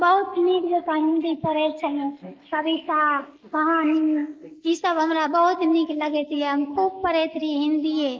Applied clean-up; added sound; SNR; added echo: neural mask model Resemble Enhance denoiser.